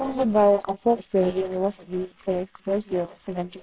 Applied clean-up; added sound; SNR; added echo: neural separator model SepFormer WHAMR!.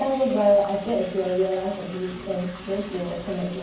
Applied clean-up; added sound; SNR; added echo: none; Liquid; 17 dB; reverberation time 0.9 s.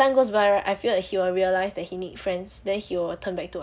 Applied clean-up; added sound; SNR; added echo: none; none; none; none.